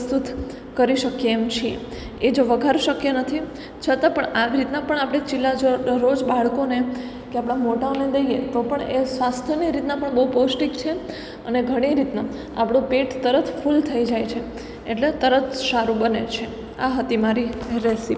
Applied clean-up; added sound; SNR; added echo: none; none; none; none.